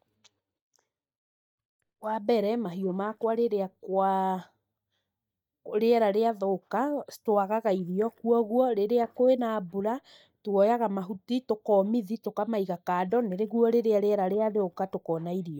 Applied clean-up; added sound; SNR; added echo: neural mask model DeepFilterNet 3.